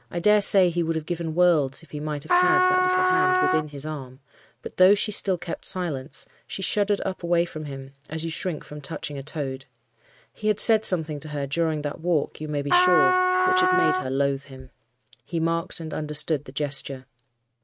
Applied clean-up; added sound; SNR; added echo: neural mask model RNNoise.